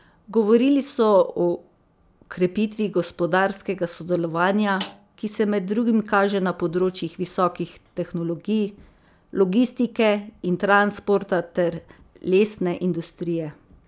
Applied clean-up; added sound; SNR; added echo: none; Snare drum; 16 dB; none.